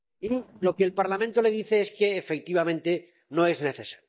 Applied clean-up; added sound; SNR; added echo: neural mask model DeepFilterNet 3.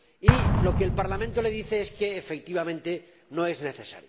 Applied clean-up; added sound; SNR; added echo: none; Explosion; -2 dB; none.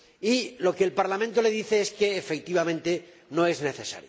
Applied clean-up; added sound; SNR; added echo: none; none; none; none.